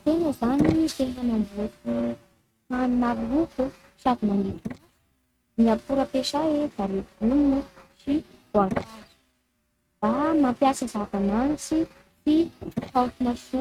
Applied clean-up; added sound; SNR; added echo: neural mask model RNNoise.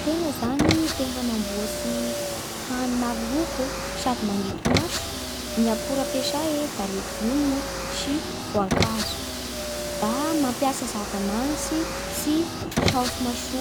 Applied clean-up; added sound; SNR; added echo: none; Car; 1 dB; none.